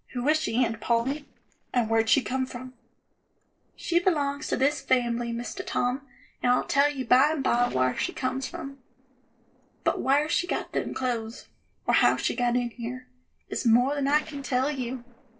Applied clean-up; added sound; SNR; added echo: neural separator model SepFormer DNS4.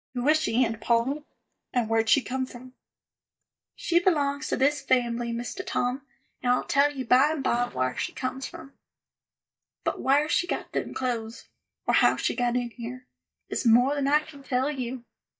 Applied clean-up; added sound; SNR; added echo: neural mask model DeepFilterNet 3.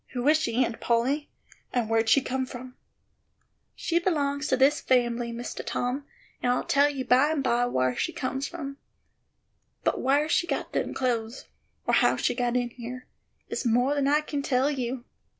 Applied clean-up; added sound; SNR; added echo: none; none; none; none.